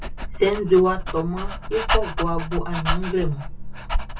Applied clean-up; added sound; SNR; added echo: none; Dog; 1 dB; reverberation time 0.2 s.